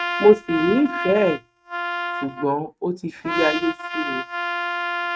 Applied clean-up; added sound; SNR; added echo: neural mask model RNNoise.